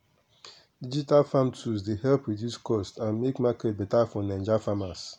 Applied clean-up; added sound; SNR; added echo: none; none; none; none.